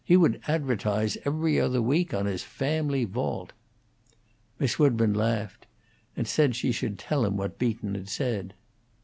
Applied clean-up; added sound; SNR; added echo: none; none; none; none.